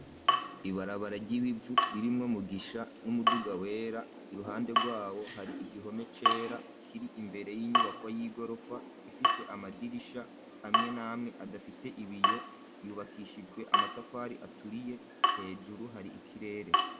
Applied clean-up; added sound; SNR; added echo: none; Drip / Water tap, faucet; -4 dB; reverberation time 0.2 s.